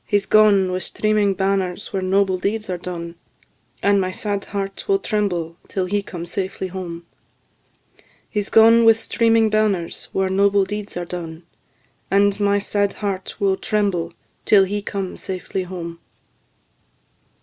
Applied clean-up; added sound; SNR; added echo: none; none; none; none.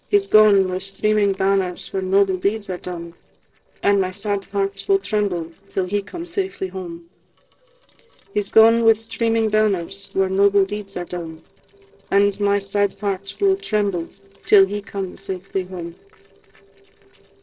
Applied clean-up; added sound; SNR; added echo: neural separator model SepFormer DNS4.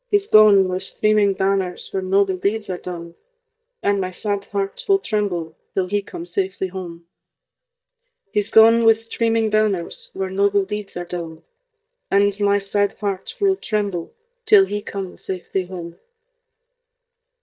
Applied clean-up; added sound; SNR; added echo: neural mask model DeepFilterNet 3.